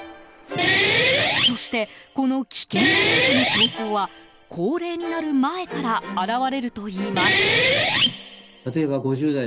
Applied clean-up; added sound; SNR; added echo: none; Guitar; -4 dB; none.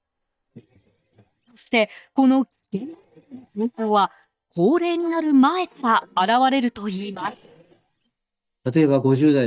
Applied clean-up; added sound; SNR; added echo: neural mask model DeepFilterNet 3.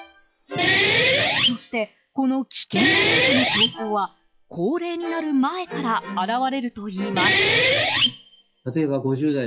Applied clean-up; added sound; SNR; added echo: classical method log-MMSE.